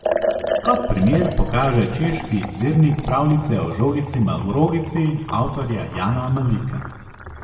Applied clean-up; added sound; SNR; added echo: none; Liquid; 8 dB; reverberation time 1.2 s.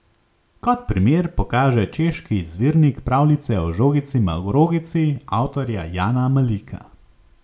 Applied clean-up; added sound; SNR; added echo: none; none; none; none.